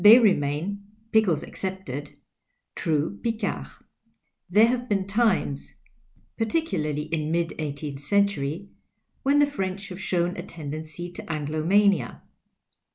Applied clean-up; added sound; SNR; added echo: none; none; none; none.